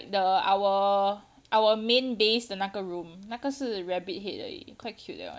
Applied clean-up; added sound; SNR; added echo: none; none; none; none.